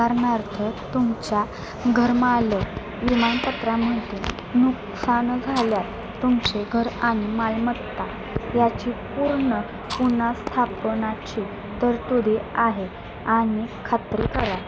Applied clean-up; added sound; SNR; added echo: none; Fire + Tap / Hammer; 16 dB; none.